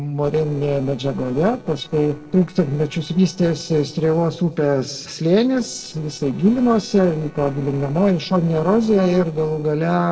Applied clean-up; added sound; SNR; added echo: neural separator model SepFormer DNS4.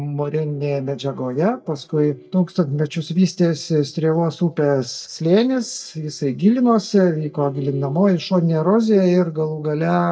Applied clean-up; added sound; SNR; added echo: neural mask model DeepFilterNet 3.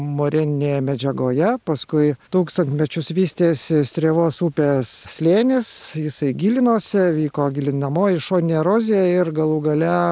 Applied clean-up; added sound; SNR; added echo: none; none; none; none.